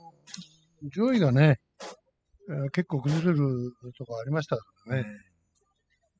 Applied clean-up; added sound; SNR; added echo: classical method spectral subtraction.